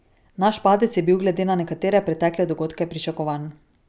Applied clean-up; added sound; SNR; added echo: none; none; none; none.